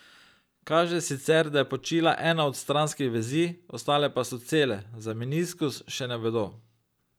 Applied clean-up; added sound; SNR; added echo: none; none; none; none.